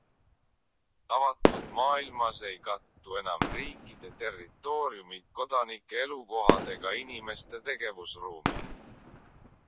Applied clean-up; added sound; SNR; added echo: none; Fireworks; 1 dB; none.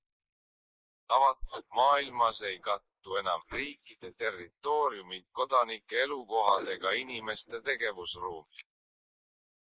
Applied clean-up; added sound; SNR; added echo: neural mask model Resemble Enhance denoiser.